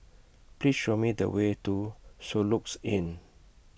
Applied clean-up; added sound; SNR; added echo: none; none; none; none.